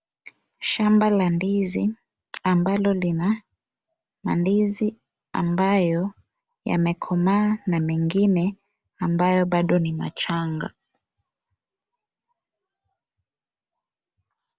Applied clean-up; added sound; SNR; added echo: none; none; none; none.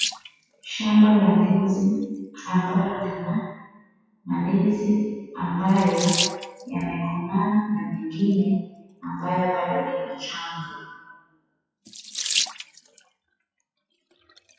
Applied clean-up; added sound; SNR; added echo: classical method WPE with log-MMSE.